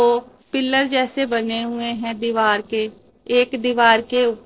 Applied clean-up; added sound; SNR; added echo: neural separator model SepFormer DNS4.